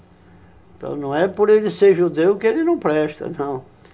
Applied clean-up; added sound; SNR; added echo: none; none; none; reverberation time 0.2 s.